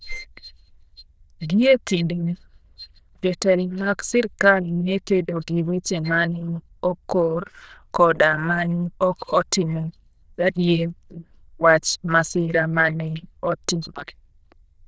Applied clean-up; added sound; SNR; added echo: neural diffusion model UNIVERSE++.